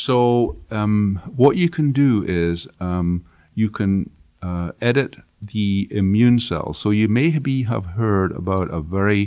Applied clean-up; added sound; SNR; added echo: none; none; none; none.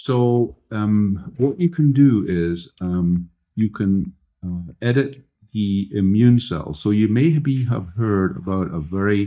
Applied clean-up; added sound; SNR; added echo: neural mask model DeepFilterNet 3.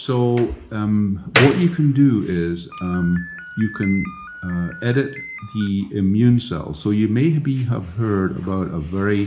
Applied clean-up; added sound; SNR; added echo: none; Slam; 12 dB; reverberation time 0.4 s.